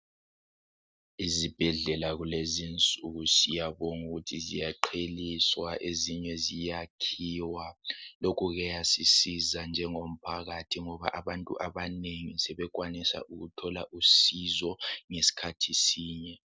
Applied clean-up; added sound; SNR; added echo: none; none; none; none.